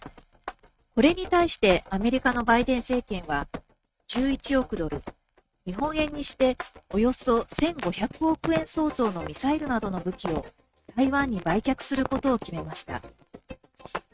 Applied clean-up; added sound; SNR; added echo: neural mask model RNNoise.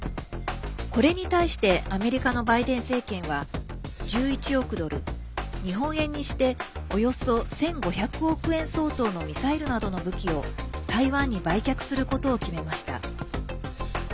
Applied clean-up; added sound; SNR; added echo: none; none; none; none.